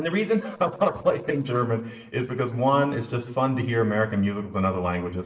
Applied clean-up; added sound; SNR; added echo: neural separator model SepFormer DNS4.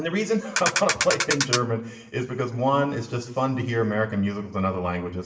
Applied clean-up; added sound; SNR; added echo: none; Ratchet, pawl; 0 dB; reverberation time 0.7 s.